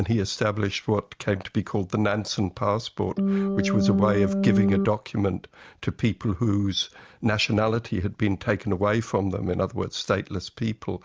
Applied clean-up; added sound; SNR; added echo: none; Organ; -3 dB; none.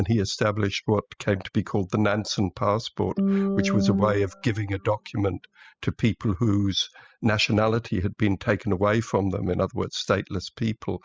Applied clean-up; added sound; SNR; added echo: classical method spectral subtraction.